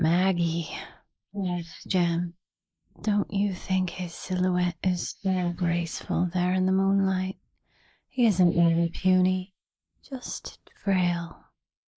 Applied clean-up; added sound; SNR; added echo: neural mask model Resemble Enhance denoiser.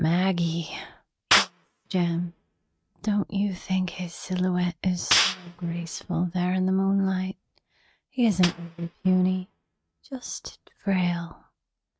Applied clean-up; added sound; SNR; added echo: neural mask model RNNoise.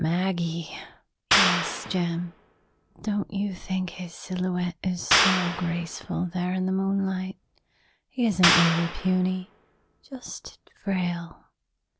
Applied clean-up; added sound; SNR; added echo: none; Clapping; 1 dB; none.